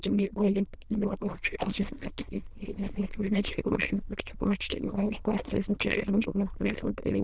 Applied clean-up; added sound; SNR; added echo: neural diffusion model UNIVERSE++.